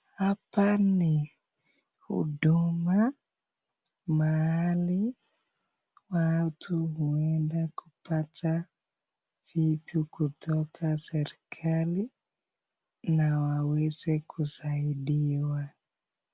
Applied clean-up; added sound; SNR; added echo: none; none; none; none.